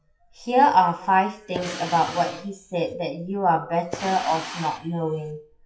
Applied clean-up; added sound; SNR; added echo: classical method WPE with log-MMSE.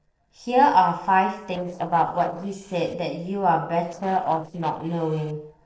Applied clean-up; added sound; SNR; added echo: neural separator model SepFormer DNS4.